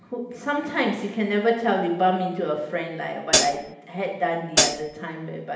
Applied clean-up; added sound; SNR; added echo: none; Hi-hat; -4 dB; reverberation time 0.8 s.